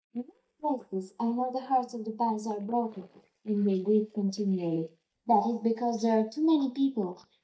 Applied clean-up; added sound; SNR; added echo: neural mask model DeepFilterNet 3.